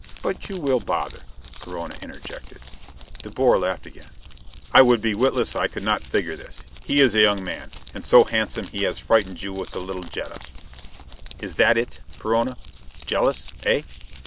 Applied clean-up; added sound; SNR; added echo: none; Crumpling, crinkling; 14 dB; none.